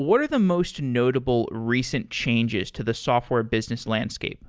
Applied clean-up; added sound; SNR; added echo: none; none; none; none.